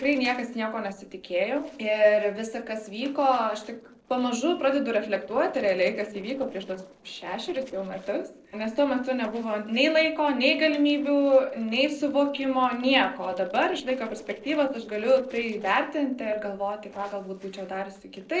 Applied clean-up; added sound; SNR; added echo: neural separator model SepFormer DNS4.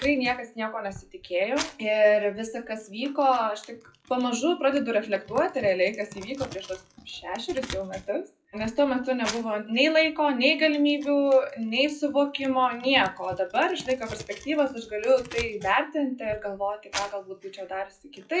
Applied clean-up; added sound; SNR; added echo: classical method WPE with log-MMSE.